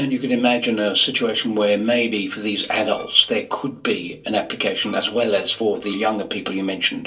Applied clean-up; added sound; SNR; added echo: neural separator model SepFormer DNS4.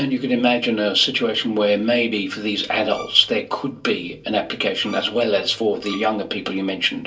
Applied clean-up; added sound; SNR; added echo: none; Bowed string instrument; 19 dB; reverberation time 0.2 s.